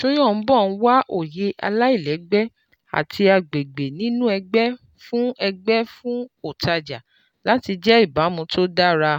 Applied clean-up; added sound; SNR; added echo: none; none; none; none.